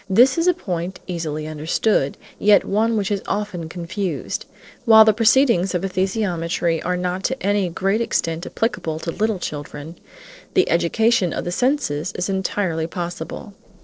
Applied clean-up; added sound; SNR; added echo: neural separator model SepFormer DNS4.